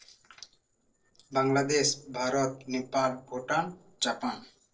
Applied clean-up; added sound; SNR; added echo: neural separator model SepFormer DNS4.